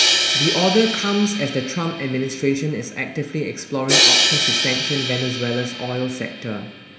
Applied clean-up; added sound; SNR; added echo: none; Crash cymbal; -1 dB; reverberation time 1.3 s.